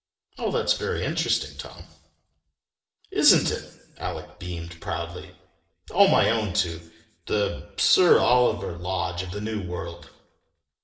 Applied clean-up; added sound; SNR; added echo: none; none; none; reverberation time 0.7 s.